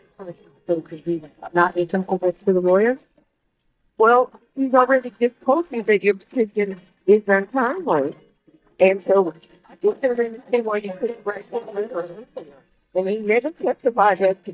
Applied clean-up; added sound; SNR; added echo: neural mask model DeepFilterNet 3.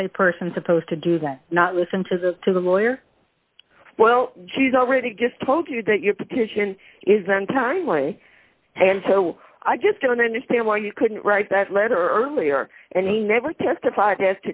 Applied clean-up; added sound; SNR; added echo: none; none; none; none.